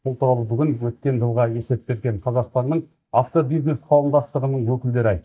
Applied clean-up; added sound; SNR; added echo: neural mask model DeepFilterNet 3.